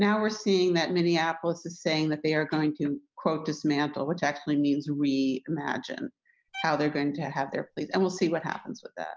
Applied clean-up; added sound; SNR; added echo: none; Bowed string instrument; 20 dB; none.